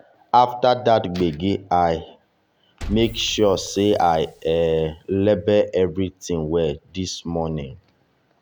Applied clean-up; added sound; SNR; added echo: none; Liquid; 17 dB; none.